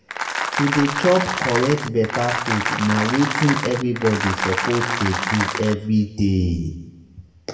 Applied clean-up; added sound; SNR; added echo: none; Applause; 3 dB; reverberation time 0.8 s.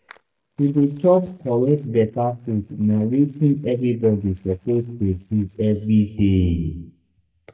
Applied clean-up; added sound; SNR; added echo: neural mask model DeepFilterNet 3.